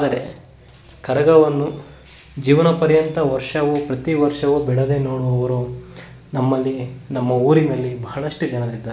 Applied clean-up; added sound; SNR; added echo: none; none; none; none.